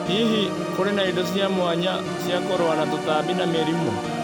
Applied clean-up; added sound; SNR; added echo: none; Organ; 3 dB; none.